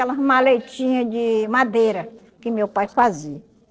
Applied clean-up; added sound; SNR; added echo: neural separator model SepFormer DNS4.